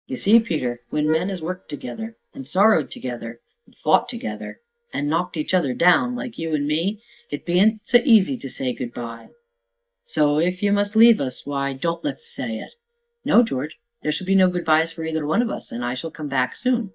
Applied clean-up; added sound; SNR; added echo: neural mask model DeepFilterNet 3.